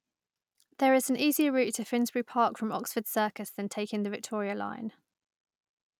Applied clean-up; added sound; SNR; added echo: none; none; none; none.